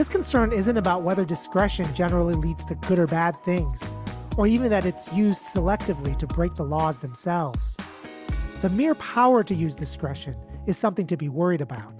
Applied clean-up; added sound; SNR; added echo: none; none; none; none.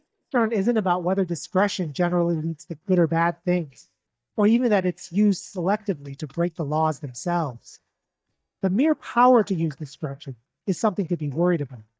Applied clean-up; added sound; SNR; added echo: neural mask model DeepFilterNet 3.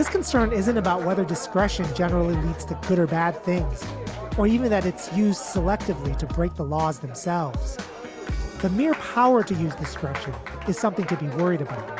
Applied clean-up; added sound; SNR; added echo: none; Applause; 13 dB; none.